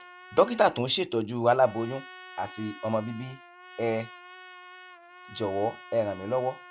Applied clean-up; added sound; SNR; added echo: none; Trumpet; 19 dB; none.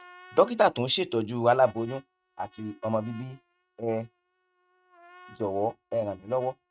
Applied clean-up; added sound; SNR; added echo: neural mask model RNNoise.